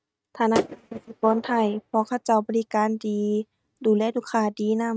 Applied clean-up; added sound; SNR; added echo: neural mask model RNNoise.